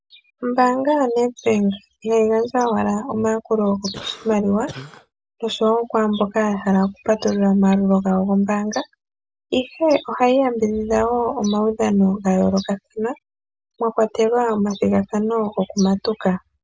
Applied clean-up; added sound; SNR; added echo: none; Cough; 17 dB; none.